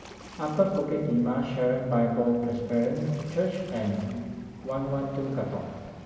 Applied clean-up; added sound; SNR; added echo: none; Waves, surf; 18 dB; reverberation time 1.3 s.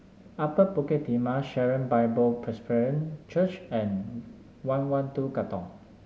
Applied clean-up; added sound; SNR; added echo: none; none; none; none.